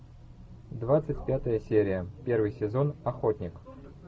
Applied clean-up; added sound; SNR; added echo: none; none; none; none.